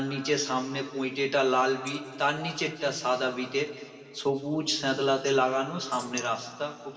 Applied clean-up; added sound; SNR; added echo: none; Tambourine; 20 dB; reverberation time 2.3 s.